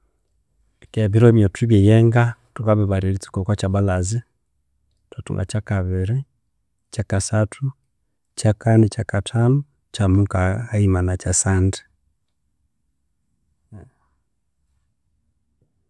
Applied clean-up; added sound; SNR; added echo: none; none; none; none.